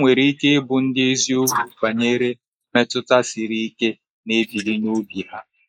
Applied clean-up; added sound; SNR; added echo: neural mask model Resemble Enhance denoiser.